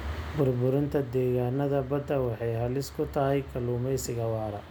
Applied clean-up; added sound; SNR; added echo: none; none; none; none.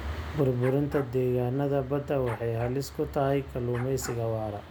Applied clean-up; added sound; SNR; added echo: none; Bark; 20 dB; none.